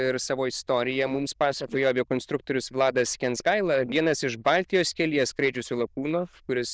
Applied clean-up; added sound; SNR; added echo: neural diffusion model UNIVERSE++.